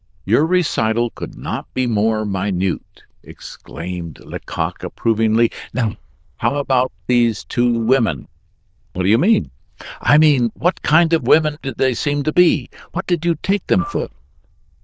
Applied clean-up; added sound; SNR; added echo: neural diffusion model UNIVERSE++.